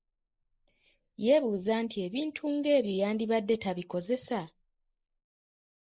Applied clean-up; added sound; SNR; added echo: neural mask model Resemble Enhance denoiser.